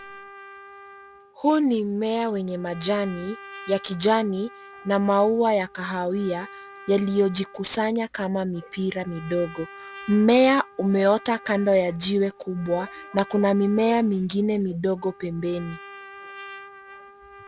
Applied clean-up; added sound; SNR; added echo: none; Trumpet; 20 dB; none.